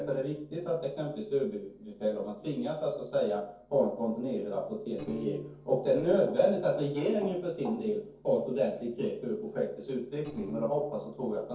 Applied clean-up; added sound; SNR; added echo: neural separator model SepFormer DNS4.